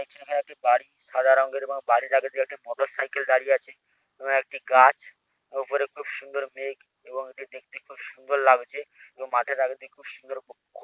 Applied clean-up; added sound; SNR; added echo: none; none; none; none.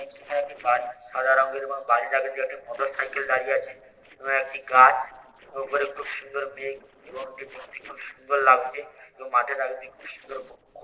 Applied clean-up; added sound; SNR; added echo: neural separator model SepFormer DNS4.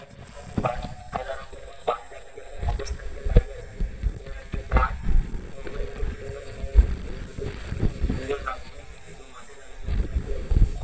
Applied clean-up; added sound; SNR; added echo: neural mask model DeepFilterNet 3.